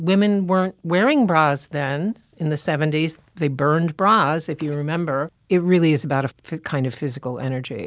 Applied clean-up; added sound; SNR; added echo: none; none; none; none.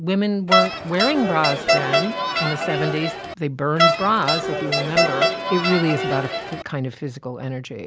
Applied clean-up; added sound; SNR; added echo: none; Crowd; -2 dB; none.